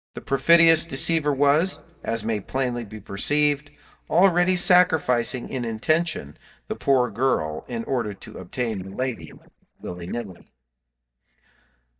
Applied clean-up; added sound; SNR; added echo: neural mask model DeepFilterNet 3.